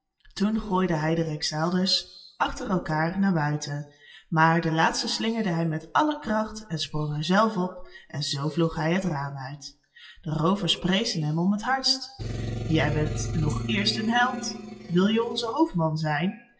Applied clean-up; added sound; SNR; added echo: classical method WPE with log-MMSE.